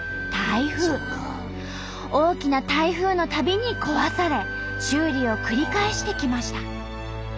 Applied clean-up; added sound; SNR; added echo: none; Wind instrument, woodwind instrument; 10 dB; none.